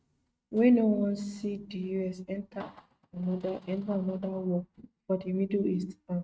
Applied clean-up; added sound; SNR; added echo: neural mask model RNNoise.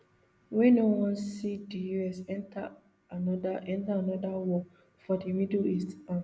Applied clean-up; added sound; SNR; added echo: none; none; none; none.